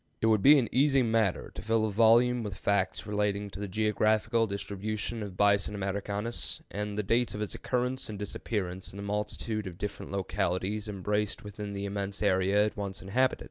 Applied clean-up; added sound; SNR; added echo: none; none; none; none.